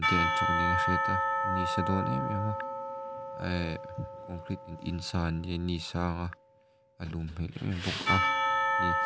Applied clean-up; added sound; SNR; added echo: none; Church bell / Percussion; -2 dB; none.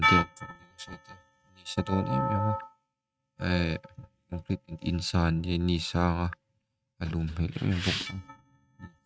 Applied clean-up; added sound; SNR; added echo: neural mask model RNNoise.